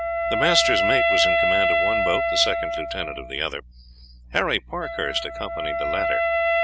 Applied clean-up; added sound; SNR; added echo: none; Wind instrument, woodwind instrument; -4 dB; none.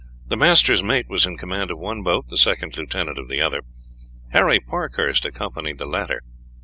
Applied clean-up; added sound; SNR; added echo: none; none; none; none.